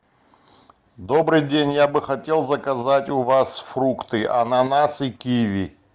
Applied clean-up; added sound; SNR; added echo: none; none; none; none.